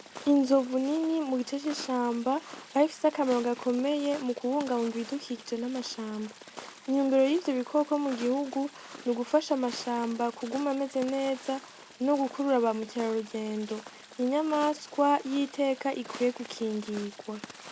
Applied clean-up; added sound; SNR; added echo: none; Walk, footsteps + Stream; 18 dB; none.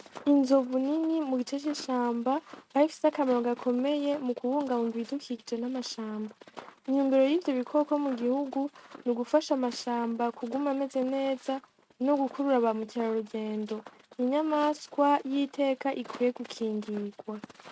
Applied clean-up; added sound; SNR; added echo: neural mask model RNNoise.